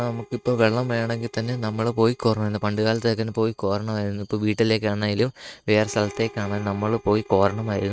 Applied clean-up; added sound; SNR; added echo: neural mask model RNNoise.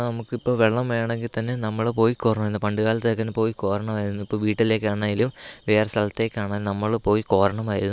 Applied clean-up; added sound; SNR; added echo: none; none; none; none.